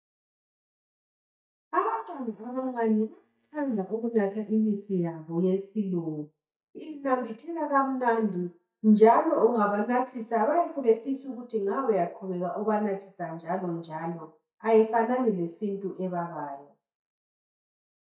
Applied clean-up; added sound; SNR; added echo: neural mask model DeepFilterNet 3.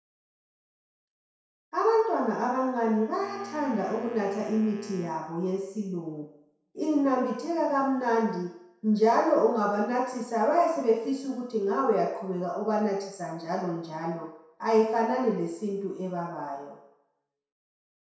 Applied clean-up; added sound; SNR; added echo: none; Wind instrument, woodwind instrument; 18 dB; reverberation time 0.7 s.